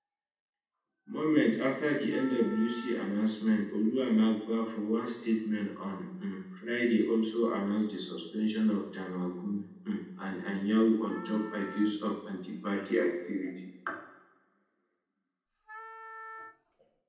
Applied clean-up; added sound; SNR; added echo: none; Wind instrument, woodwind instrument; 16 dB; reverberation time 0.9 s.